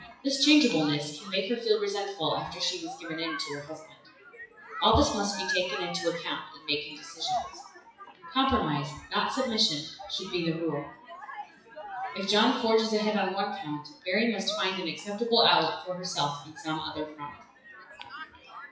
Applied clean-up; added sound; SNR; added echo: classical method WPE with log-MMSE.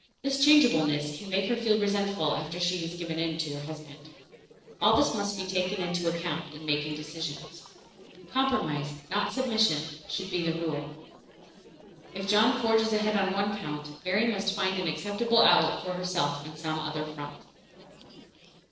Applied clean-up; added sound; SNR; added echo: neural separator model SepFormer DNS4.